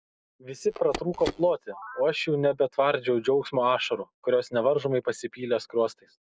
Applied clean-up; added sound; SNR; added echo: none; Telephone; 14 dB; none.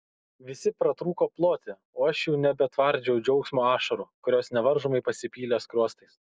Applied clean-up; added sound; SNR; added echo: none; none; none; none.